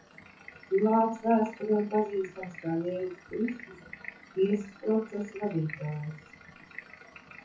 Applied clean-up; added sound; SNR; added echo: classical method WPE with log-MMSE.